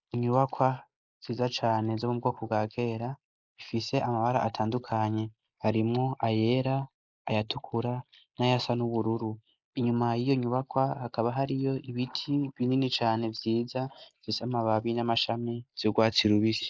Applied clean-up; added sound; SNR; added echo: neural mask model Resemble Enhance denoiser.